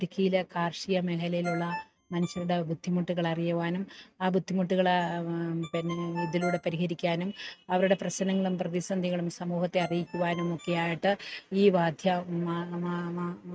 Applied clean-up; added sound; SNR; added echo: neural mask model RNNoise.